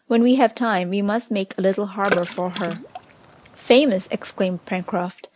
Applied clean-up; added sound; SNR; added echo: none; Water / Splash, splatter; 11 dB; none.